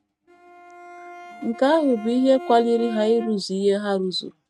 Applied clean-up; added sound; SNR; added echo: neural mask model RNNoise.